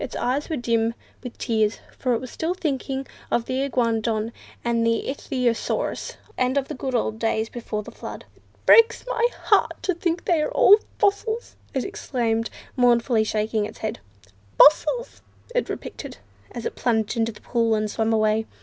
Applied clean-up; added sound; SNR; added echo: none; none; none; none.